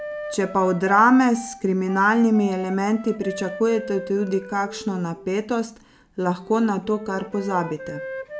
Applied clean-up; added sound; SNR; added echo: none; Wind instrument, woodwind instrument; 14 dB; none.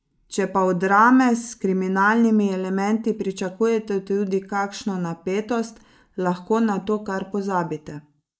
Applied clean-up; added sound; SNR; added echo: neural mask model Resemble Enhance denoiser.